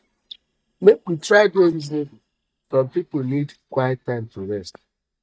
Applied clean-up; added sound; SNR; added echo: neural mask model DeepFilterNet 3.